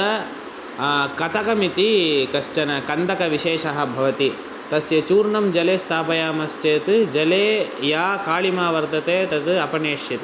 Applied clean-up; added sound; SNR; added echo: none; none; none; none.